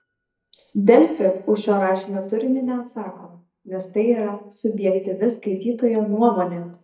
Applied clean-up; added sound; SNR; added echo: neural mask model DeepFilterNet 3.